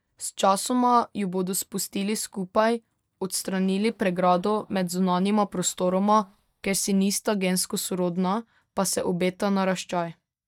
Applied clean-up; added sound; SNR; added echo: neural mask model DeepFilterNet 3.